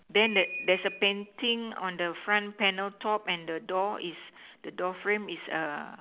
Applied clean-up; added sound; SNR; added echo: none; Ringtone / Bell; 6 dB; none.